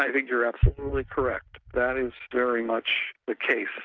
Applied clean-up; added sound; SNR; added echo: neural mask model RNNoise.